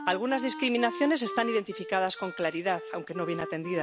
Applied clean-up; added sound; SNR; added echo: none; Wind instrument, woodwind instrument; 10 dB; none.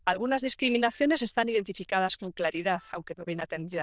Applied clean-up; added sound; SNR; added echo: neural diffusion model UNIVERSE++.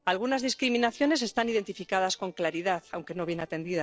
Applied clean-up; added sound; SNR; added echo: neural separator model SepFormer DNS4.